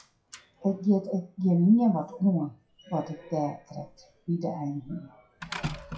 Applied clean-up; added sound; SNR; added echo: classical method WPE with log-MMSE.